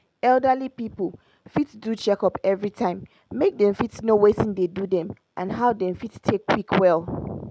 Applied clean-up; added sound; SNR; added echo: none; none; none; none.